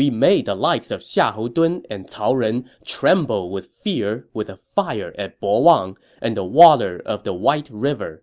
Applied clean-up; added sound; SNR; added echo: none; none; none; none.